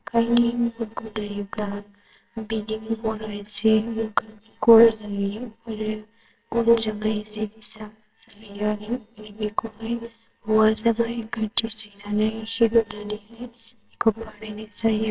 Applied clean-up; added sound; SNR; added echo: neural separator model SepFormer WHAMR!.